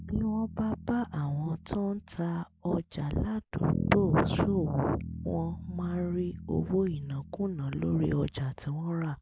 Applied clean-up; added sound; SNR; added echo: none; Bass guitar; 8 dB; none.